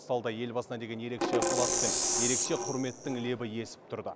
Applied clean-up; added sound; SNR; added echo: none; Percussion; -3 dB; none.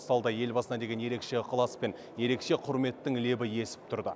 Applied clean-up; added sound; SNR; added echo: none; none; none; none.